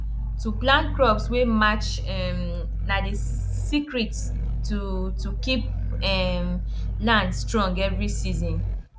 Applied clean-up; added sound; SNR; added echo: none; Growling; 0 dB; none.